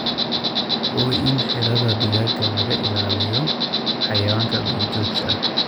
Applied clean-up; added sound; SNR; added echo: none; Insect; -3 dB; none.